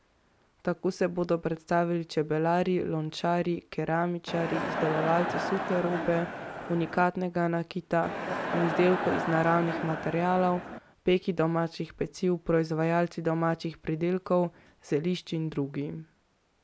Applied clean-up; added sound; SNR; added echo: none; Crowd; 4 dB; none.